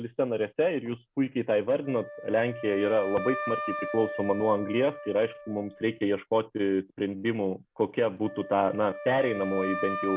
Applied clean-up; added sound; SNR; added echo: none; Wind instrument, woodwind instrument; 11 dB; none.